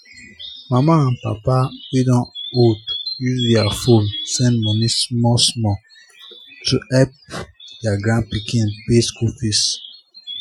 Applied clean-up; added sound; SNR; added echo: classical method Wiener filter.